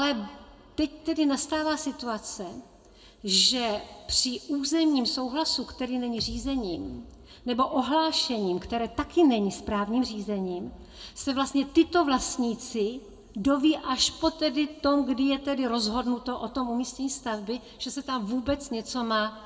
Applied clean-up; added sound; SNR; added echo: none; Bass drum; 17 dB; reverberation time 1.6 s.